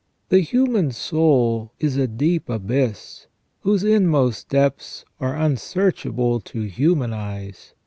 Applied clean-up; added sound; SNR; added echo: none; none; none; none.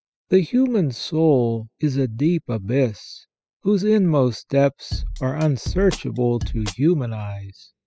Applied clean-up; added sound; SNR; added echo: classical method spectral subtraction.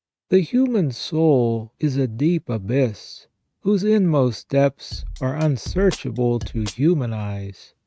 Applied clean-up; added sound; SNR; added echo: neural mask model RNNoise.